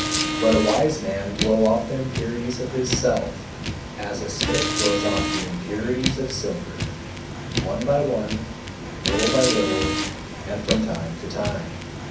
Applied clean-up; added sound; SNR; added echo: none; Car; 2 dB; reverberation time 0.6 s.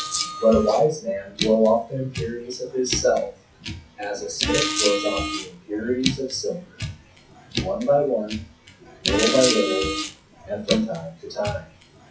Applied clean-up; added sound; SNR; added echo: classical method WPE with log-MMSE.